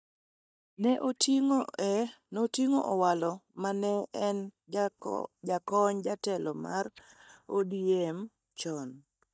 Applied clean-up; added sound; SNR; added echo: neural mask model DeepFilterNet 3.